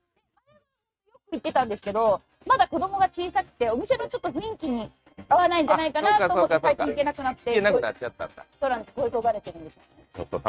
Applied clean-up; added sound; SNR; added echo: neural mask model RNNoise.